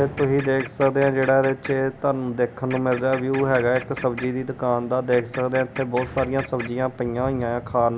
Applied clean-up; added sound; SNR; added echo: none; Printer; 14 dB; none.